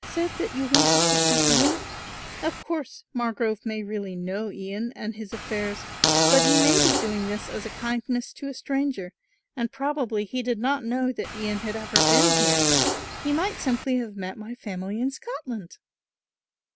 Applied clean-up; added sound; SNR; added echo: none; Fart; -4 dB; none.